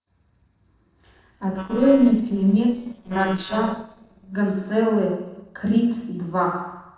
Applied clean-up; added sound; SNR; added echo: neural separator model SepFormer DNS4.